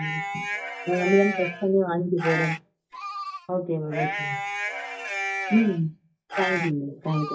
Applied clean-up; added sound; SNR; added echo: classical method WPE with log-MMSE.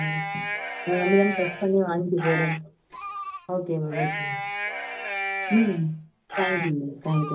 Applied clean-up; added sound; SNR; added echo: none; Livestock, farm animals, working animals; 5 dB; reverberation time 0.4 s.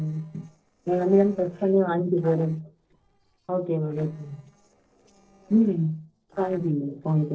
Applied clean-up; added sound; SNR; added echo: neural separator model SepFormer DNS4.